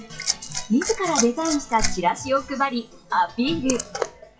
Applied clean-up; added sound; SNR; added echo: classical method WPE with log-MMSE.